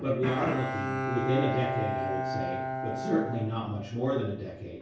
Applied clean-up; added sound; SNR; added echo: none; Bowed string instrument; 2 dB; reverberation time 0.6 s.